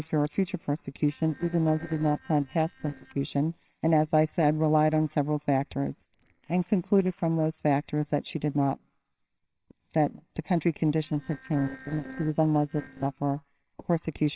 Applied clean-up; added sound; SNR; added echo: neural separator model SepFormer WHAMR!.